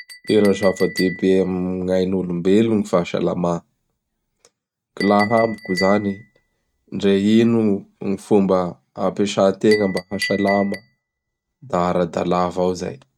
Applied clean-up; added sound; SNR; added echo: neural mask model RNNoise.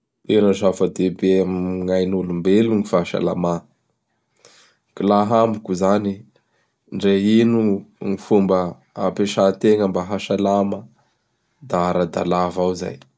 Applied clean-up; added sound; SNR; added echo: none; none; none; none.